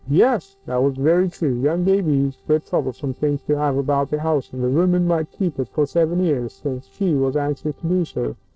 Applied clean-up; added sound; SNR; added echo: neural separator model SepFormer DNS4.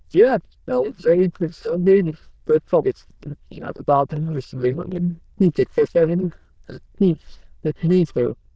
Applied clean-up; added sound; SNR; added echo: neural diffusion model UNIVERSE++.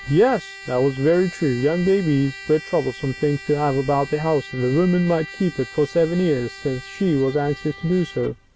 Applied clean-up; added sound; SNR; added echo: none; Trumpet; 17 dB; none.